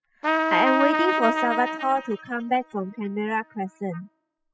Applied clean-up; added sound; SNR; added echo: classical method spectral subtraction.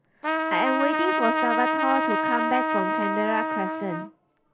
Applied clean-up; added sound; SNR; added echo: none; Trumpet; -2 dB; none.